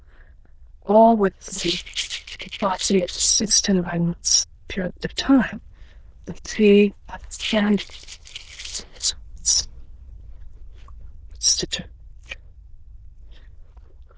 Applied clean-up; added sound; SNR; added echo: neural diffusion model UNIVERSE++.